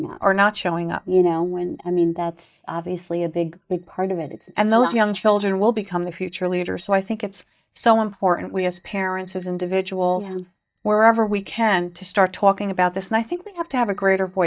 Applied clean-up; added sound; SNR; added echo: neural mask model DeepFilterNet 3.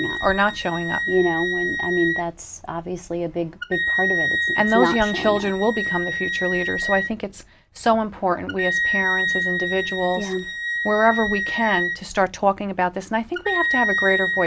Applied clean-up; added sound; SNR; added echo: none; Wind instrument, woodwind instrument; 3 dB; none.